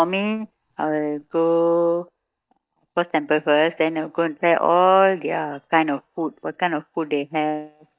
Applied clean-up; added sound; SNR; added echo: neural mask model DeepFilterNet 3.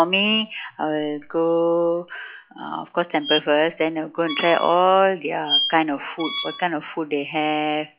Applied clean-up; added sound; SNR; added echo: classical method log-MMSE.